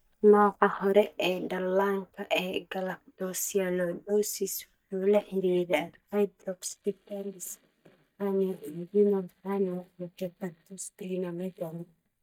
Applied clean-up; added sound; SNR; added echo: neural mask model DeepFilterNet 3.